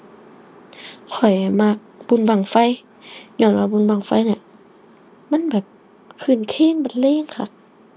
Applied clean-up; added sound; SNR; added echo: none; none; none; none.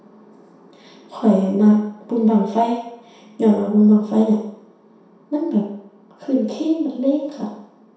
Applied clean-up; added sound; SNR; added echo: none; none; none; reverberation time 0.7 s.